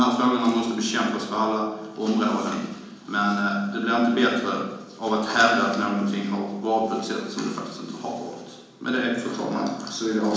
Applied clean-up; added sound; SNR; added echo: none; none; none; reverberation time 1.0 s.